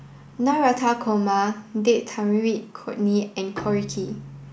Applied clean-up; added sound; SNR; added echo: none; Bowed string instrument; 18 dB; none.